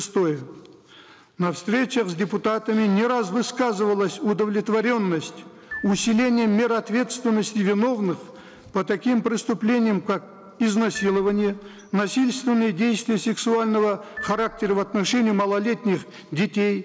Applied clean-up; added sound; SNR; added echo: none; Marimba, xylophone; 20 dB; none.